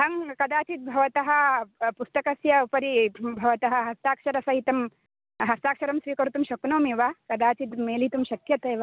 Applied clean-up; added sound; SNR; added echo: none; none; none; none.